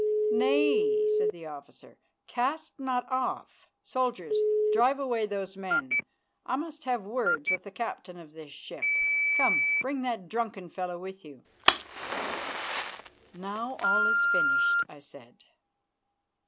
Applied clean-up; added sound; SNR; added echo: none; Telephone + Fire; -3 dB; none.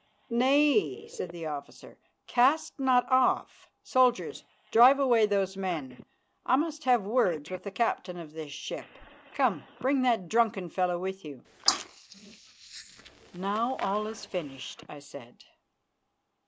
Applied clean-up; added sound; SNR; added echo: neural mask model Resemble Enhance denoiser.